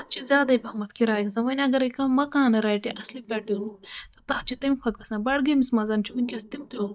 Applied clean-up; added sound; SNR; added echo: neural mask model DeepFilterNet 3.